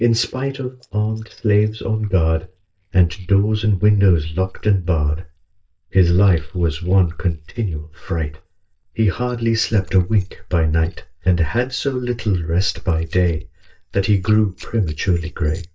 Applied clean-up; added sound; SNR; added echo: neural mask model DeepFilterNet 3.